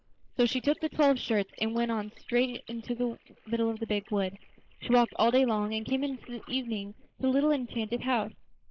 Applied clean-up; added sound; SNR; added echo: neural mask model Resemble Enhance denoiser.